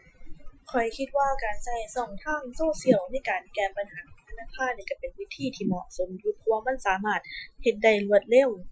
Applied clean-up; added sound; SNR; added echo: classical method Wiener filter.